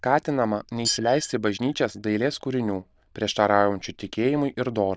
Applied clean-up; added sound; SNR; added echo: neural diffusion model UNIVERSE++.